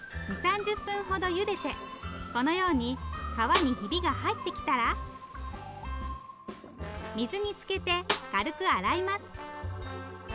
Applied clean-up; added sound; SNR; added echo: none; Snare drum; 6 dB; none.